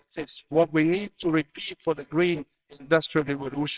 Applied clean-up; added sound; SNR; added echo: neural separator model SepFormer WHAMR!.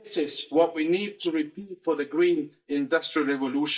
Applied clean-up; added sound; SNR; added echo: neural mask model DeepFilterNet 3.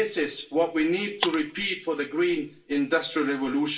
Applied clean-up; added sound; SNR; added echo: none; Shatter; 13 dB; reverberation time 0.3 s.